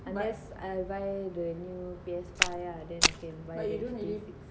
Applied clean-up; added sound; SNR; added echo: none; Walk, footsteps; -5 dB; none.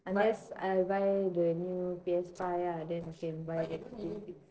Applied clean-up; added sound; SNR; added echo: neural separator model SepFormer DNS4.